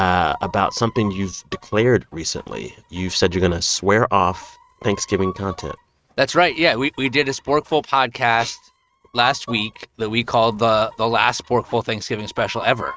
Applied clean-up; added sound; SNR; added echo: neural mask model RNNoise.